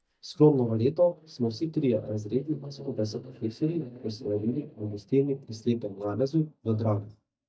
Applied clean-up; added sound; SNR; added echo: neural mask model DeepFilterNet 3.